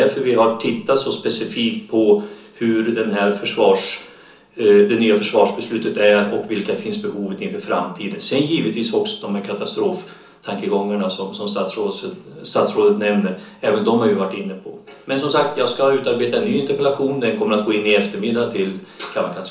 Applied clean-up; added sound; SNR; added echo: none; none; none; reverberation time 0.8 s.